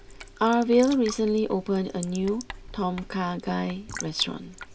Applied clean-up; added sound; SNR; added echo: none; Raindrop / Drip / Trickle, dribble + Writing; 16 dB; none.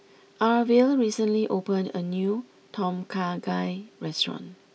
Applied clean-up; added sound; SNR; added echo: none; none; none; none.